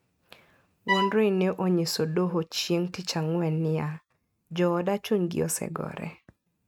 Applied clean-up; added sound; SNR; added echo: neural mask model RNNoise.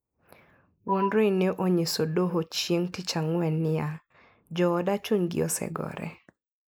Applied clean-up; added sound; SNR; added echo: neural mask model Resemble Enhance denoiser.